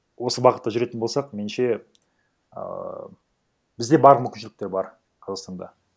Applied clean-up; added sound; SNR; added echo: none; none; none; none.